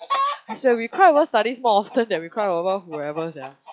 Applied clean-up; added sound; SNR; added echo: classical method log-MMSE.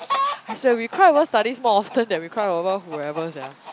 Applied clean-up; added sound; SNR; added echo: none; Chicken, rooster; 10 dB; none.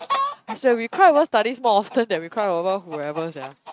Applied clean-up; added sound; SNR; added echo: neural mask model RNNoise.